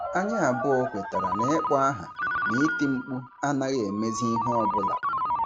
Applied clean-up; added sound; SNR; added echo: none; Ringtone; 2 dB; none.